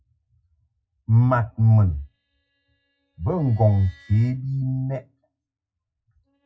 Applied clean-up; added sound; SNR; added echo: classical method WPE with log-MMSE.